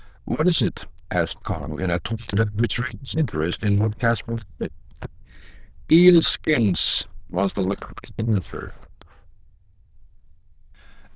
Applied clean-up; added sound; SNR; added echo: neural diffusion model UNIVERSE++.